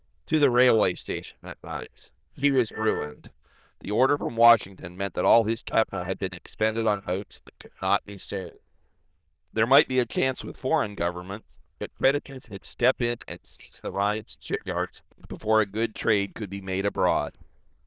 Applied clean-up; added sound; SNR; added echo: neural diffusion model UNIVERSE++.